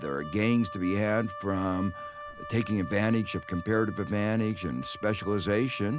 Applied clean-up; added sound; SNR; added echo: none; Wind instrument, woodwind instrument; 14 dB; none.